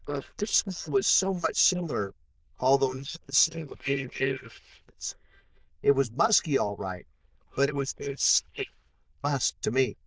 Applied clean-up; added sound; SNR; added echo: neural diffusion model UNIVERSE++.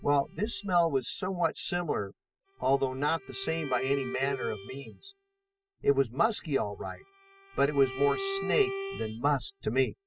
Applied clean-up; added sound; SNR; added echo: classical method spectral subtraction.